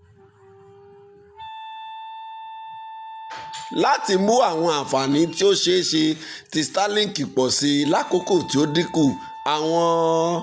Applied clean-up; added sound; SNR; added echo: none; Wind instrument, woodwind instrument; 16 dB; none.